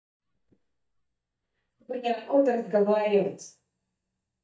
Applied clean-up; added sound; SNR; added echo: neural mask model DeepFilterNet 3.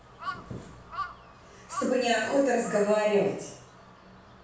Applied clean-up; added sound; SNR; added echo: none; Crow; 14 dB; reverberation time 0.7 s.